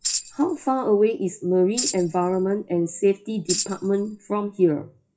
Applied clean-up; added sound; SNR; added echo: classical method WPE with log-MMSE.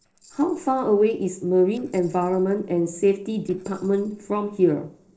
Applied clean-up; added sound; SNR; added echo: neural separator model SepFormer DNS4.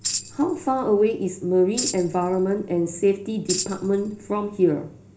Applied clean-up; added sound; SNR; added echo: none; Tambourine; 11 dB; reverberation time 0.4 s.